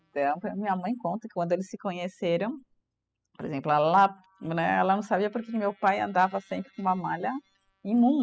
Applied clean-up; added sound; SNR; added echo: classical method spectral subtraction.